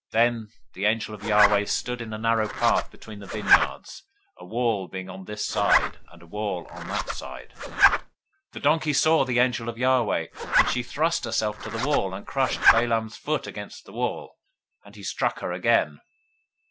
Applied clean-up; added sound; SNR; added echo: none; Zipper (clothing); 0 dB; none.